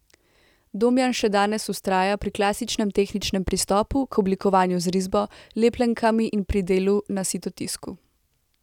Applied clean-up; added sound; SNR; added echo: none; none; none; none.